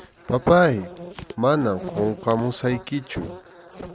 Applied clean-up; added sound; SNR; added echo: none; Insect; 15 dB; none.